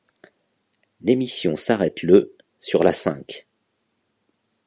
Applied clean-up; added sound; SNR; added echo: none; none; none; none.